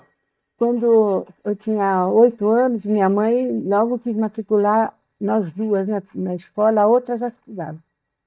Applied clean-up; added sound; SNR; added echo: neural mask model DeepFilterNet 3.